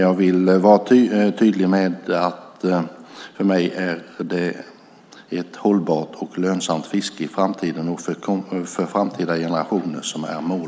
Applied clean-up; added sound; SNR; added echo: none; none; none; none.